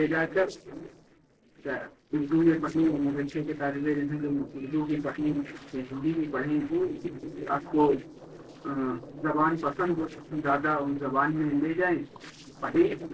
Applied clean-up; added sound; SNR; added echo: neural separator model SepFormer DNS4.